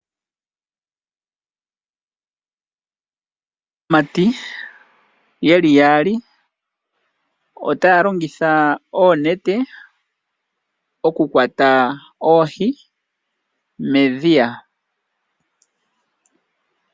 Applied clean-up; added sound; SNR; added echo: none; none; none; none.